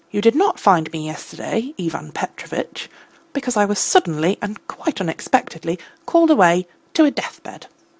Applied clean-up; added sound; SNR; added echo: none; none; none; none.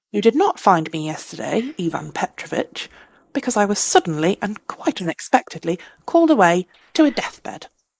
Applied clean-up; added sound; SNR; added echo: neural mask model Resemble Enhance denoiser.